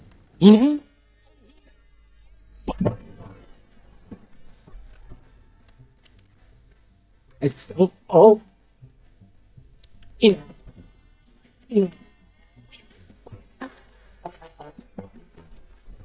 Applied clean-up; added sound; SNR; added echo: neural mask model DeepFilterNet 3.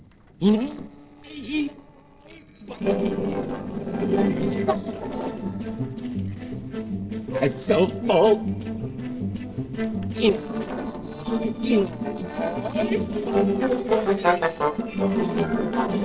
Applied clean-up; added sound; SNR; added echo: neural separator model SepFormer DNS4.